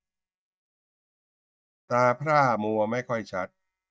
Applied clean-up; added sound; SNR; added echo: neural mask model DeepFilterNet 3.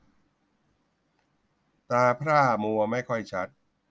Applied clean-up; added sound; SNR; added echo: none; none; none; none.